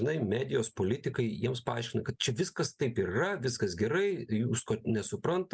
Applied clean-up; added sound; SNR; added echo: none; none; none; none.